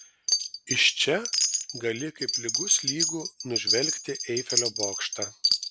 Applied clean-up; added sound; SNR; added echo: none; Wind chime; -2 dB; none.